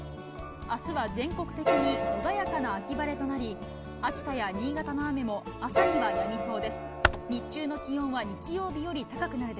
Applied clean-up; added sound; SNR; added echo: none; Computer keyboard + Piano; 1 dB; none.